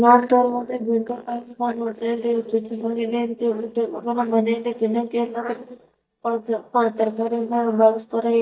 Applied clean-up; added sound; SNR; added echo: neural mask model DeepFilterNet 3.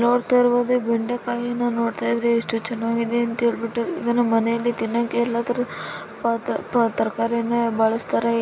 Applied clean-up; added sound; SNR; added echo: none; none; none; none.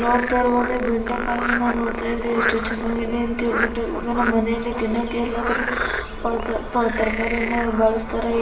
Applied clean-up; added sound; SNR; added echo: none; Frog; 5 dB; reverberation time 0.8 s.